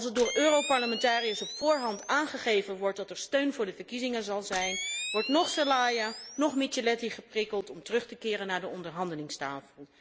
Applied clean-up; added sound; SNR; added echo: none; Camera; 9 dB; none.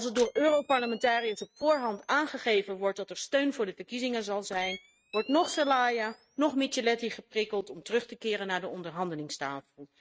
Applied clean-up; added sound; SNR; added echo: neural mask model RNNoise.